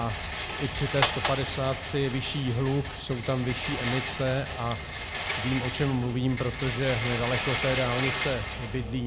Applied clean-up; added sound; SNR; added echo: none; Rattle; 2 dB; none.